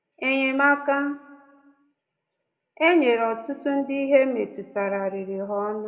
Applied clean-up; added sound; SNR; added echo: none; none; none; reverberation time 1.2 s.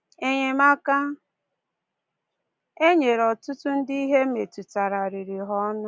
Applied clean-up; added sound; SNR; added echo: none; none; none; none.